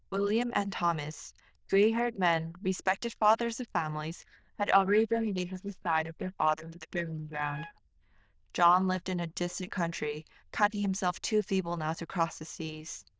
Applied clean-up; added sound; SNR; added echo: neural diffusion model UNIVERSE++.